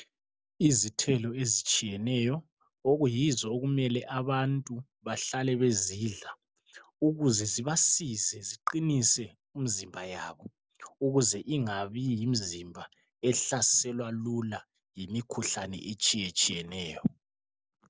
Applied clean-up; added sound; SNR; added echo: none; none; none; none.